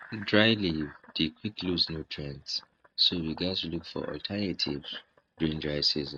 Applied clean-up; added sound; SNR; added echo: neural mask model RNNoise.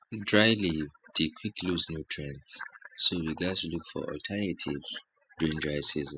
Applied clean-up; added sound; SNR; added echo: classical method spectral subtraction.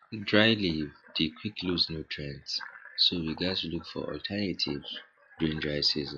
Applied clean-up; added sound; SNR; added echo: classical method log-MMSE.